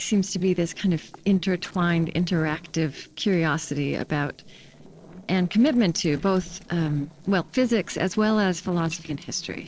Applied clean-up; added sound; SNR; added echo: neural separator model SepFormer DNS4.